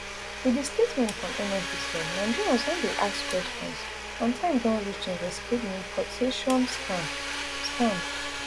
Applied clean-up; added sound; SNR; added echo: none; Domestic sounds, home sounds; 5 dB; none.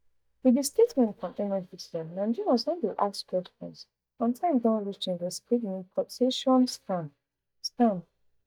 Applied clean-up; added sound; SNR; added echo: neural mask model DeepFilterNet 3.